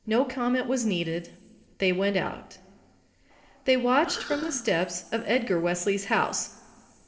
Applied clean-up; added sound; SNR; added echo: neural separator model SepFormer DNS4.